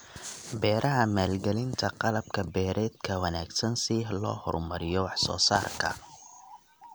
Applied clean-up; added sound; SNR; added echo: none; none; none; none.